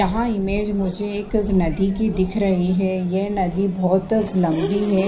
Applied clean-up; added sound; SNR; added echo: none; Race car, auto racing / Accelerating, revving, vroom; 10 dB; reverberation time 0.5 s.